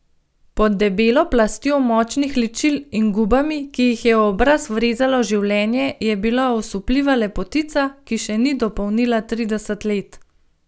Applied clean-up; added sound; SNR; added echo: none; none; none; none.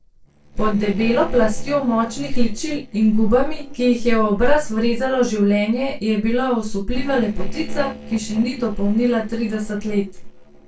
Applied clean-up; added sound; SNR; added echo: neural separator model SepFormer DNS4.